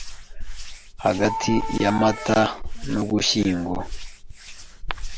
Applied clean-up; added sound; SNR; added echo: none; Hands; 7 dB; none.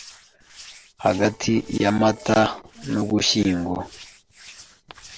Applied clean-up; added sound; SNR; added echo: neural separator model SepFormer DNS4.